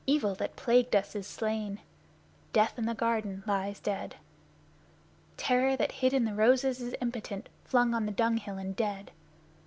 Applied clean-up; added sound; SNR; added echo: none; none; none; none.